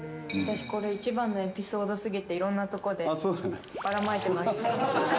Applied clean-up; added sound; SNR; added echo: none; none; none; none.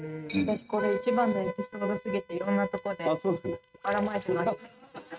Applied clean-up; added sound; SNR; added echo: neural mask model RNNoise.